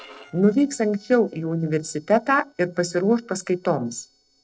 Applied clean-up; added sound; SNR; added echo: neural separator model SepFormer DNS4.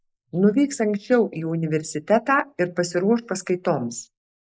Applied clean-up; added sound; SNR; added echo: neural mask model Resemble Enhance denoiser.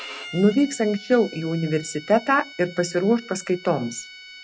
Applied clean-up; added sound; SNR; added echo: none; Bowed string instrument; 18 dB; none.